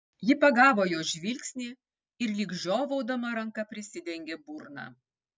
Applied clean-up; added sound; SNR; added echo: none; none; none; none.